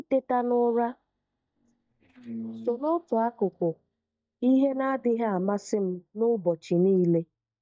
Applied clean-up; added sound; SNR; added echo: neural mask model DeepFilterNet 3.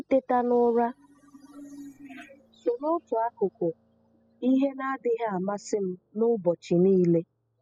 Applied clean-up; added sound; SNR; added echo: classical method spectral subtraction.